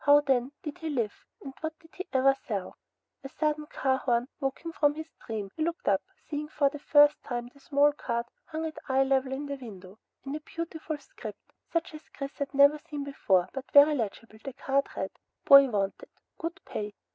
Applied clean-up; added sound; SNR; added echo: none; none; none; none.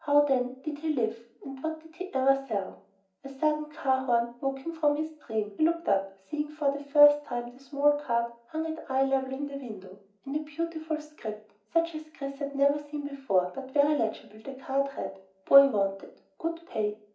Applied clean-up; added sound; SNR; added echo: none; none; none; reverberation time 0.4 s.